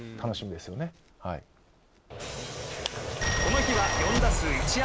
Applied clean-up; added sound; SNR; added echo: none; none; none; none.